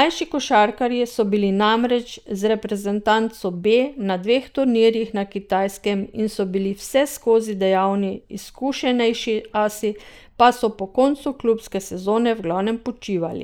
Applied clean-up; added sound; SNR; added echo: neural mask model Resemble Enhance denoiser.